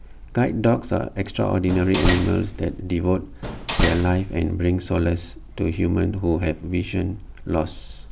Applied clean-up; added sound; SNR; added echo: none; Slam; 3 dB; none.